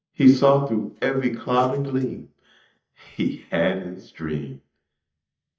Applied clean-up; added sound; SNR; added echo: neural mask model DeepFilterNet 3.